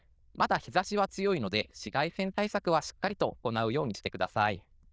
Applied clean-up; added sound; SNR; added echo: neural diffusion model UNIVERSE++.